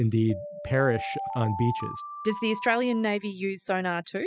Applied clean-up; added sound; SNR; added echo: classical method spectral subtraction.